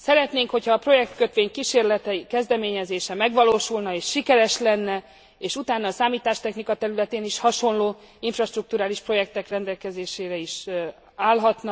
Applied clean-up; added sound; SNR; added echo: none; none; none; none.